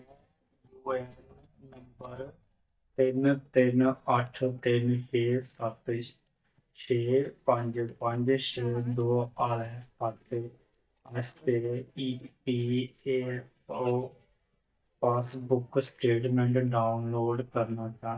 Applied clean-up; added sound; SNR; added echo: neural mask model DeepFilterNet 3.